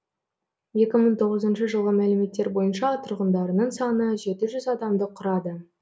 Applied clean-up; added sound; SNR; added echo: none; none; none; none.